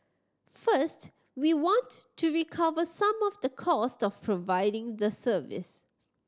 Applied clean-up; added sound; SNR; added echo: none; none; none; none.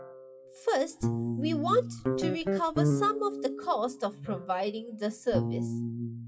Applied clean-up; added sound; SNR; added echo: classical method WPE with log-MMSE.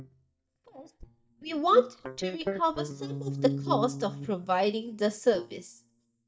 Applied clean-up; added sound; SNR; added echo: neural mask model DeepFilterNet 3.